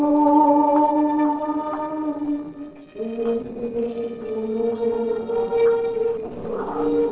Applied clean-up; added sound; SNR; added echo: neural separator model SepFormer DNS4.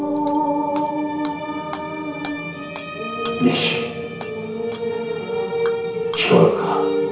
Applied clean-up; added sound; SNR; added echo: none; Shatter / Hammer; 20 dB; reverberation time 0.6 s.